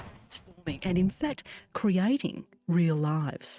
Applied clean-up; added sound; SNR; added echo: neural mask model RNNoise.